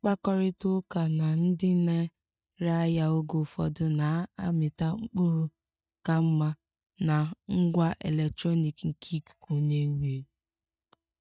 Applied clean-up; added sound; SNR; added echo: neural mask model DeepFilterNet 3.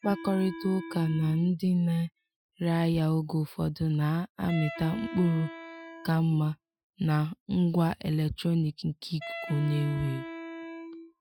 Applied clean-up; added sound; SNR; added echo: classical method Wiener filter.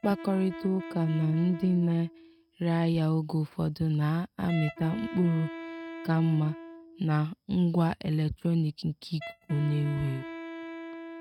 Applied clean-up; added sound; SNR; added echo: neural mask model RNNoise.